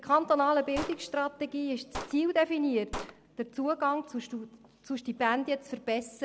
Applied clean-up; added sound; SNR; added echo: none; Gunshot, gunfire; 13 dB; none.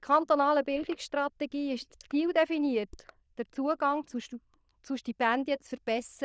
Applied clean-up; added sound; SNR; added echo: neural diffusion model UNIVERSE++.